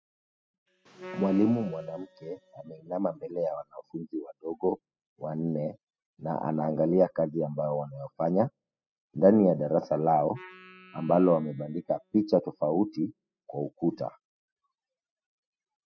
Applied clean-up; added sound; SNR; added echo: classical method spectral subtraction.